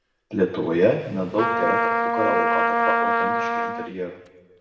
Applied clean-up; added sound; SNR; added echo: none; Trumpet; -2 dB; reverberation time 1.2 s.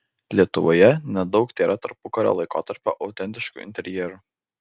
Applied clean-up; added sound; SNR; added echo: none; none; none; none.